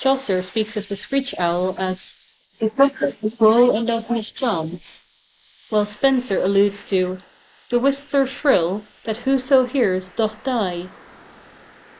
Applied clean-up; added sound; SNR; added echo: neural mask model Resemble Enhance denoiser.